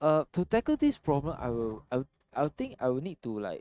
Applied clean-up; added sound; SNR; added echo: neural mask model RNNoise.